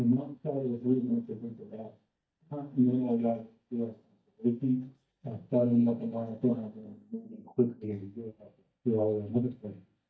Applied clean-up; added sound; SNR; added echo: neural mask model DeepFilterNet 3.